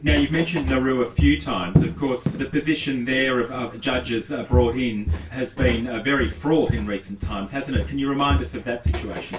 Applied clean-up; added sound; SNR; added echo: none; Walk, footsteps; 3 dB; reverberation time 0.2 s.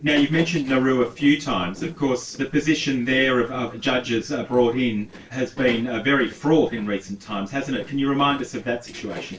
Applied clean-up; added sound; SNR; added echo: neural separator model SepFormer DNS4.